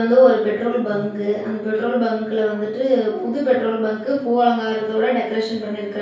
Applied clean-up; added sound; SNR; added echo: none; none; none; reverberation time 0.6 s.